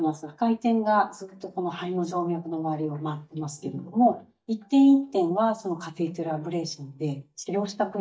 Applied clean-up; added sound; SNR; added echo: neural mask model DeepFilterNet 3.